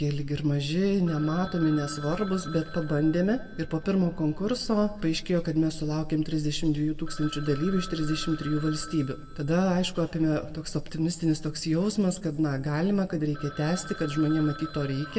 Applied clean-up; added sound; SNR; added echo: none; Telephone; 19 dB; reverberation time 1.0 s.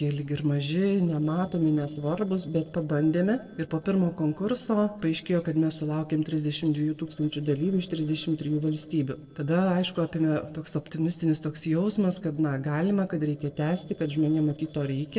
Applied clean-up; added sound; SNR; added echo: neural separator model SepFormer DNS4.